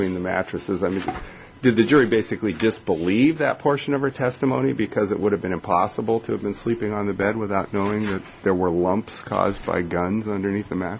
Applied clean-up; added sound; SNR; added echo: none; none; none; none.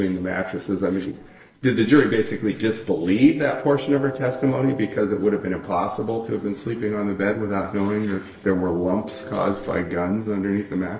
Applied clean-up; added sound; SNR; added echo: neural separator model SepFormer DNS4.